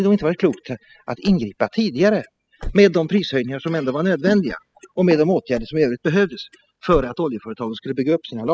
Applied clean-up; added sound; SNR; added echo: classical method spectral subtraction.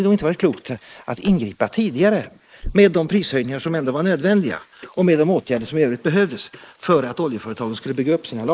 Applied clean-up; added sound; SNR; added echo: neural mask model Resemble Enhance denoiser.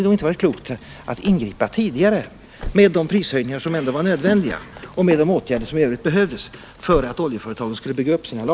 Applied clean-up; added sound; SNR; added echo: none; Car; 18 dB; none.